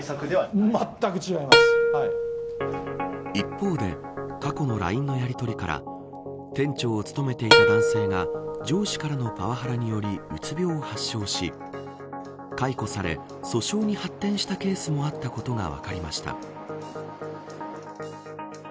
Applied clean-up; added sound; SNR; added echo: none; Plucked string instrument; -4 dB; none.